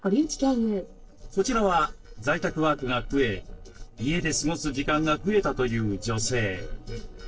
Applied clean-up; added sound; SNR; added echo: neural separator model SepFormer DNS4.